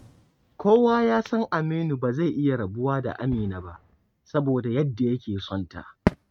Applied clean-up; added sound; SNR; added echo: neural mask model RNNoise.